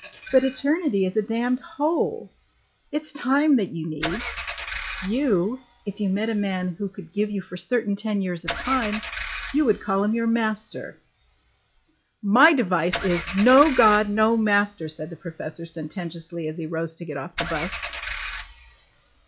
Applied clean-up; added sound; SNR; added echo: classical method log-MMSE.